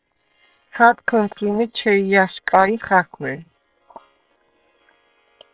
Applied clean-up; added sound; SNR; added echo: neural separator model SepFormer WHAM!.